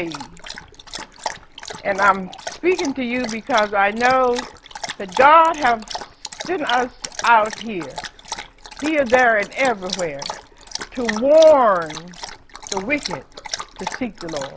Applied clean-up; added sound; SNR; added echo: none; Dog; 13 dB; none.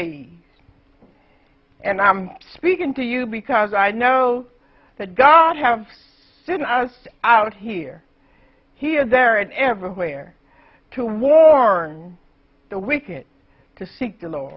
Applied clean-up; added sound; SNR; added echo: none; none; none; none.